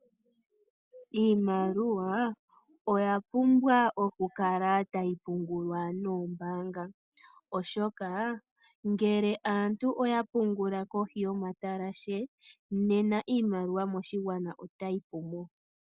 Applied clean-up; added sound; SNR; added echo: none; none; none; none.